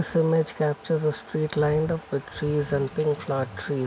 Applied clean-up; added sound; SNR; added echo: none; Bass guitar; 18 dB; none.